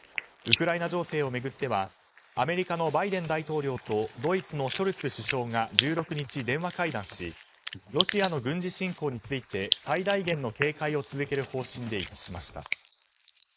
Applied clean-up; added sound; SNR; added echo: neural mask model Resemble Enhance denoiser.